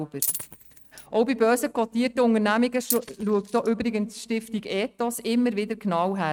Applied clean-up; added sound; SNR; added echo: neural mask model RNNoise.